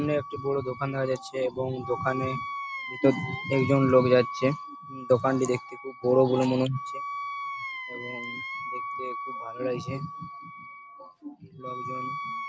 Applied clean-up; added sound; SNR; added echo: none; Wind instrument, woodwind instrument; 9 dB; none.